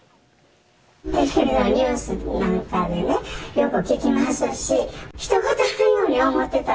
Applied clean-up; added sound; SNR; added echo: none; none; none; none.